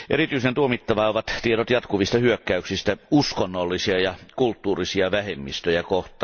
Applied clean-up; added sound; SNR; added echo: none; none; none; none.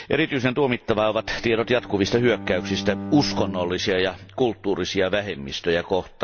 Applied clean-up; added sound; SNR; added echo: none; Bowed string instrument; 14 dB; none.